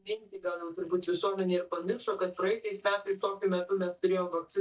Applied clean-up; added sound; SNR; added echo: neural mask model DeepFilterNet 3.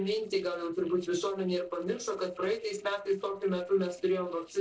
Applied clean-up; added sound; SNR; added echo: neural separator model SepFormer DNS4.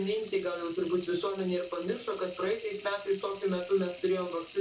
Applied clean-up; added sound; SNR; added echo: none; Sink (filling or washing) / Water tap, faucet; 16 dB; reverberation time 0.2 s.